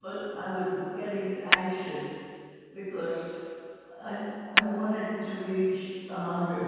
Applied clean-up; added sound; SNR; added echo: none; Tap / Hammer; 0 dB; reverberation time 2.1 s.